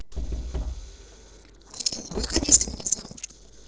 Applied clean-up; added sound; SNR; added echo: neural separator model SepFormer DNS4.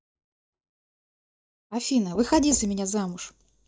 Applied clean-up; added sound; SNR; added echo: neural mask model DeepFilterNet 3.